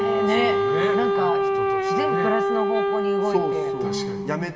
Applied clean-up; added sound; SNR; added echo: none; Wind instrument, woodwind instrument; -5 dB; reverberation time 1.3 s.